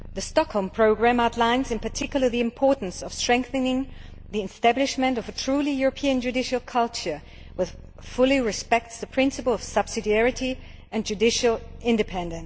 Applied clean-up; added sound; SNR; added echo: none; Purr; 17 dB; none.